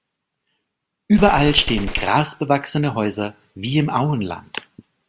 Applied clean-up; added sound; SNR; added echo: none; Gunshot, gunfire; 8 dB; none.